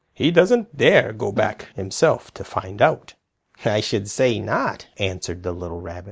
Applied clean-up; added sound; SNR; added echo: neural mask model Resemble Enhance denoiser.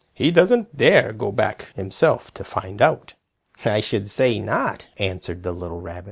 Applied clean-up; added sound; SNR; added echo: none; none; none; none.